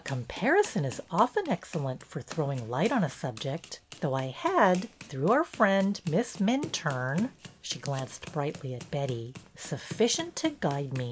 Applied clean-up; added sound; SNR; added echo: none; Run; 18 dB; none.